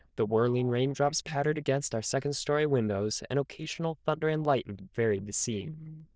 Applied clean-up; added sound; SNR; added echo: neural diffusion model UNIVERSE++.